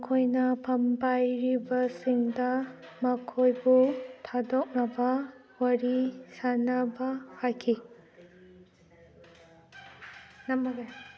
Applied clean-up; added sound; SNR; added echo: none; none; none; none.